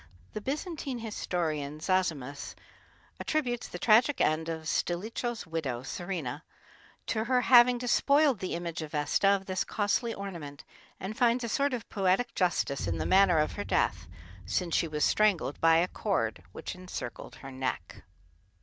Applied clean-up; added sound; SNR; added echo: none; Boom; 16 dB; none.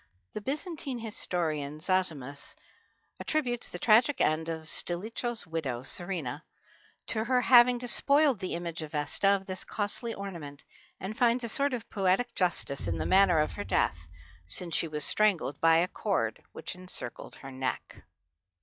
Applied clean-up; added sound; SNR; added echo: classical method log-MMSE.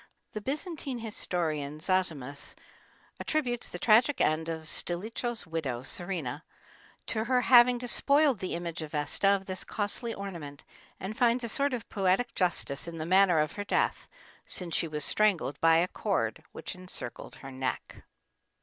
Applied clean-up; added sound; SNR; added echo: none; none; none; none.